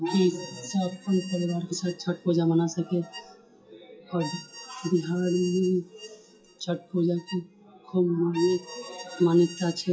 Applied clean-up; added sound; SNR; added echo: classical method WPE with log-MMSE.